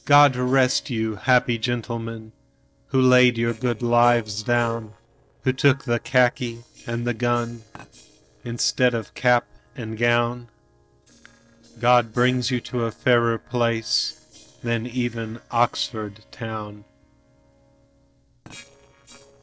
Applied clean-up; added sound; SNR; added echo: neural separator model SepFormer DNS4.